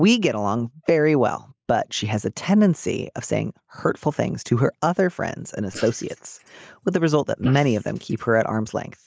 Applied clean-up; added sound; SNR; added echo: neural mask model Resemble Enhance denoiser.